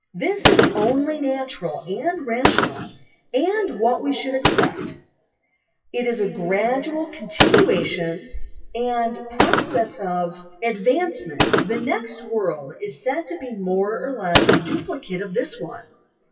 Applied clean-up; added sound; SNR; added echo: classical method WPE with log-MMSE.